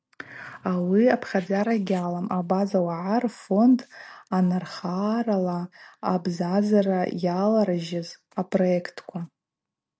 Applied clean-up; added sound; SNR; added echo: none; none; none; none.